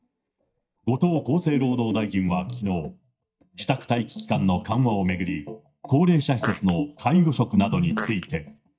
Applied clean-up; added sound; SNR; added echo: neural mask model DeepFilterNet 3.